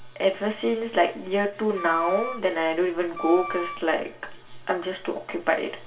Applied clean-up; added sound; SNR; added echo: none; Wind instrument, woodwind instrument; 10 dB; reverberation time 0.2 s.